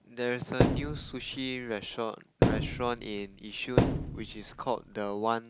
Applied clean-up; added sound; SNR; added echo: none; Thump, thud; -4 dB; none.